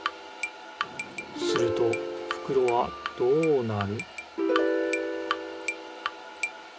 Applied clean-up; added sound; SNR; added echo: none; Sliding door; 19 dB; reverberation time 0.3 s.